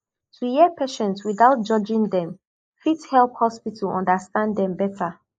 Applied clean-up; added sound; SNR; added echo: neural mask model Resemble Enhance denoiser.